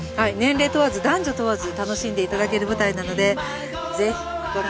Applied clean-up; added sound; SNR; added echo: none; none; none; none.